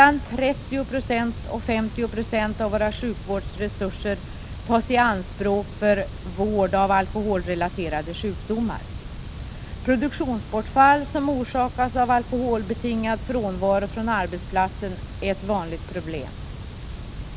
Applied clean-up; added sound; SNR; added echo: none; none; none; none.